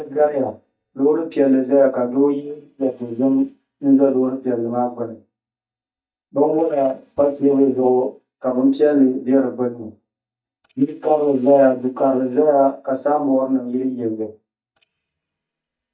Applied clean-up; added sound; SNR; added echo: neural mask model DeepFilterNet 3.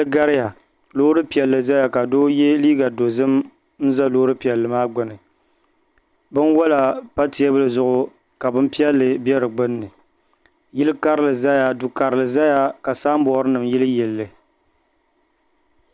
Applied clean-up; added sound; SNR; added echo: none; none; none; none.